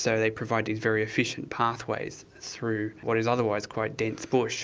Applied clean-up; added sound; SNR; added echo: none; none; none; none.